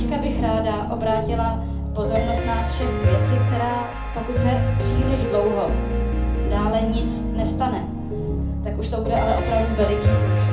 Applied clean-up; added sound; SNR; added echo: none; Piano; -4 dB; reverberation time 0.4 s.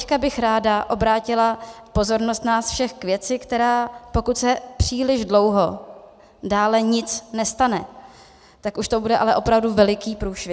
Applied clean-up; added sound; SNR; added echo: none; none; none; none.